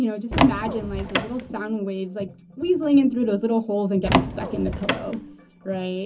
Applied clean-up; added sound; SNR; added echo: none; Door; 1 dB; reverberation time 0.4 s.